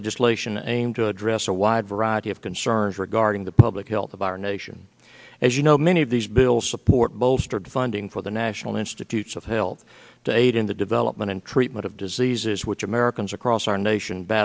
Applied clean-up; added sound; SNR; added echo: none; none; none; none.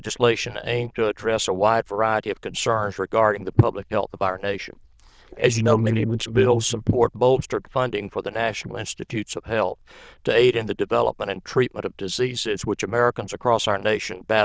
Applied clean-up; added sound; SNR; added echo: neural diffusion model UNIVERSE++.